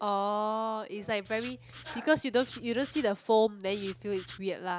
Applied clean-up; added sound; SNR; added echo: none; Writing; 19 dB; none.